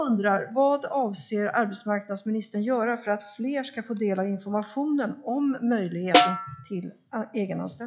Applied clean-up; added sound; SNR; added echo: classical method log-MMSE.